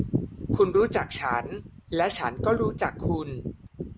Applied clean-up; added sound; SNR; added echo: none; none; none; none.